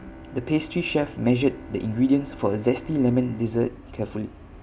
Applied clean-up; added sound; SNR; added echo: none; Bowed string instrument; 19 dB; none.